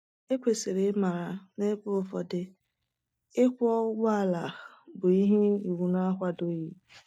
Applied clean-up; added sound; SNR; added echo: neural mask model DeepFilterNet 3.